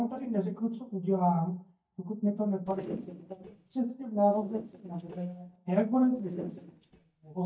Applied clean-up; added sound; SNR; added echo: neural mask model DeepFilterNet 3.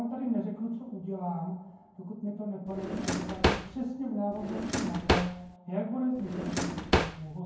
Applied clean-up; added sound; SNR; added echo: none; Drawer open or close; -3 dB; reverberation time 0.9 s.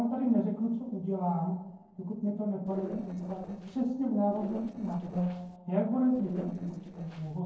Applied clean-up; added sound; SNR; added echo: neural separator model SepFormer DNS4.